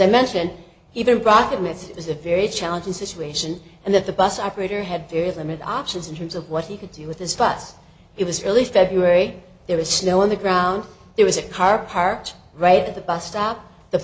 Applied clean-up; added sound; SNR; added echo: none; none; none; none.